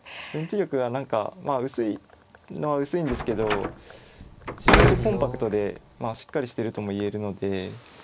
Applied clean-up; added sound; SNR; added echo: none; Slam; -2 dB; none.